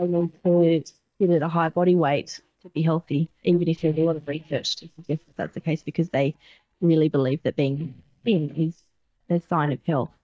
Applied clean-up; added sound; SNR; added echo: neural mask model DeepFilterNet 3.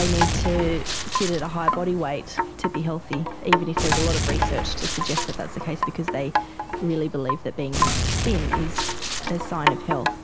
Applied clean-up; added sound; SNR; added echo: none; Wind chime + Gunshot, gunfire; -2 dB; none.